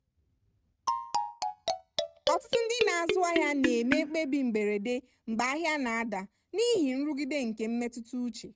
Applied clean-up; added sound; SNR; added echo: neural mask model RNNoise.